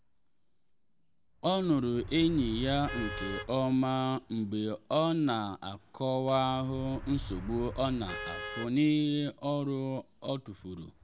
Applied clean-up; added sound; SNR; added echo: none; Vehicle horn, car horn, honking + Motor vehicle (road); 13 dB; none.